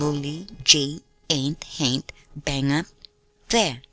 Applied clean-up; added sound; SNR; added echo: neural separator model SepFormer DNS4.